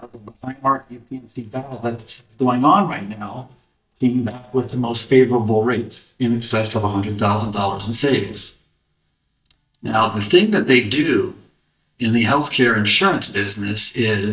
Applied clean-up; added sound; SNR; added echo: neural mask model DeepFilterNet 3.